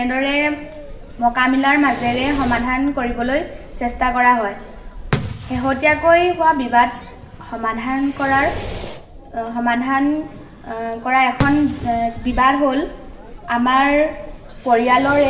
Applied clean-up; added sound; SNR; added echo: none; Fireworks; 12 dB; reverberation time 0.8 s.